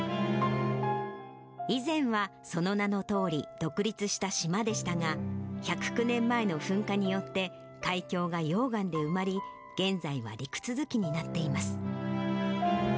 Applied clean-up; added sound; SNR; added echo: none; none; none; none.